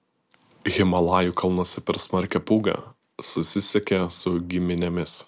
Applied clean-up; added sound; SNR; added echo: none; none; none; none.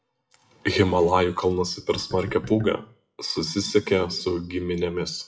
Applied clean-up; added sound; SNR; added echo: classical method WPE with log-MMSE.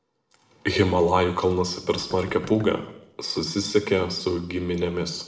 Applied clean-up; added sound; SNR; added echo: neural separator model SepFormer DNS4.